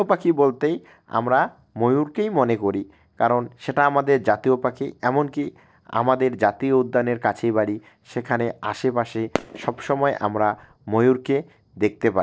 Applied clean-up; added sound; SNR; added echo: neural separator model SepFormer DNS4.